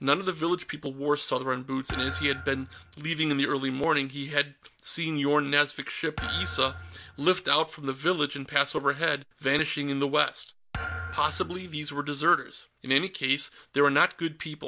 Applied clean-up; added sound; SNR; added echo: none; Thump, thud; 11 dB; none.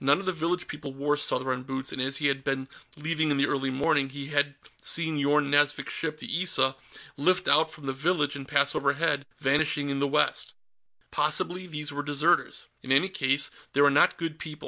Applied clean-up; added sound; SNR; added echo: none; none; none; none.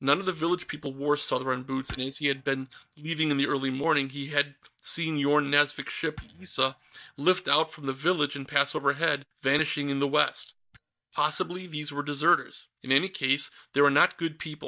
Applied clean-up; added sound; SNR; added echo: neural mask model DeepFilterNet 3.